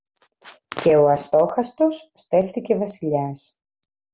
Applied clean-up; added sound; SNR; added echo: none; none; none; none.